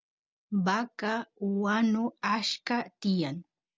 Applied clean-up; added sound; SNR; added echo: none; none; none; none.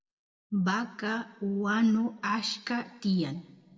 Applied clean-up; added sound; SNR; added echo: none; none; none; reverberation time 1.1 s.